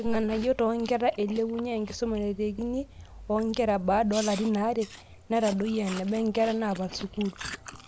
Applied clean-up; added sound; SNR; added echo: none; Chewing, mastication; 17 dB; none.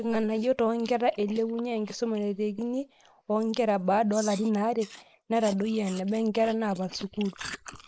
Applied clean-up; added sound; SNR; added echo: neural mask model Resemble Enhance denoiser.